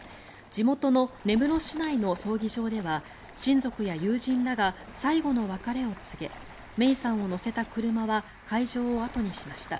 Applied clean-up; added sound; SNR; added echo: none; Stream; 18 dB; none.